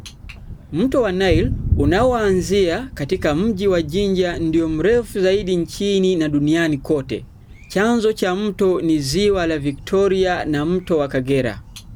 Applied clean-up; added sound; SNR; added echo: none; Thunder; 11 dB; none.